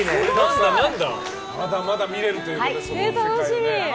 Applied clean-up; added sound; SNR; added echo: none; none; none; none.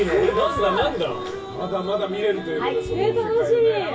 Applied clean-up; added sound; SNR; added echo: none; none; none; reverberation time 0.1 s.